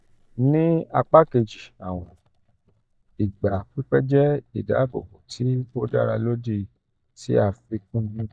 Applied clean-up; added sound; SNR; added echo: neural mask model DeepFilterNet 3.